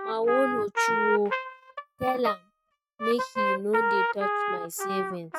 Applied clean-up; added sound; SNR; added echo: neural mask model RNNoise.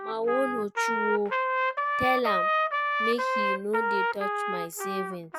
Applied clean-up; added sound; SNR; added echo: none; Trumpet; -3 dB; none.